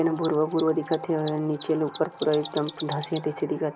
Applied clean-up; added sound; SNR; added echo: none; Mechanisms; 14 dB; none.